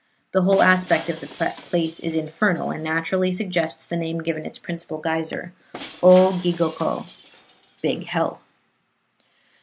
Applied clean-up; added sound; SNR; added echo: none; Shatter; 18 dB; none.